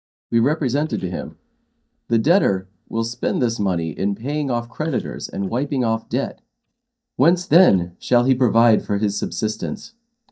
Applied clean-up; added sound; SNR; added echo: neural mask model DeepFilterNet 3.